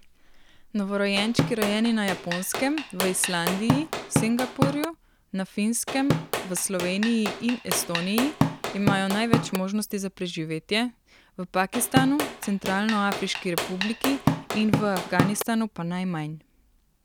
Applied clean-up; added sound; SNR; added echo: none; Drum / Drum kit; 1 dB; none.